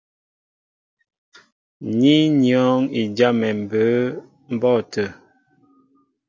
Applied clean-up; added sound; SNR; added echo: none; none; none; none.